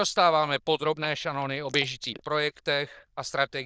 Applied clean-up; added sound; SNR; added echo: neural diffusion model UNIVERSE++.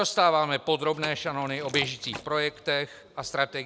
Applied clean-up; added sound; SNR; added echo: none; Liquid; 15 dB; none.